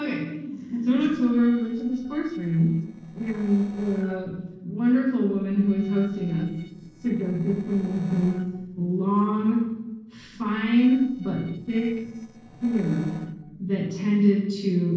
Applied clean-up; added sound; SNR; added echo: neural separator model SepFormer DNS4.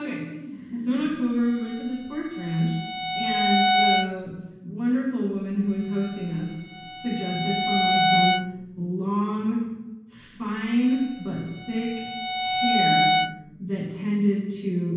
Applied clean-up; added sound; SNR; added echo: none; Bowed string instrument; -1 dB; reverberation time 1.2 s.